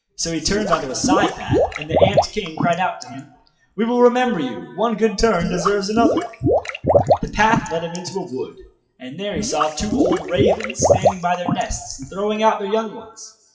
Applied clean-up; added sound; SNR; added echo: classical method WPE with log-MMSE.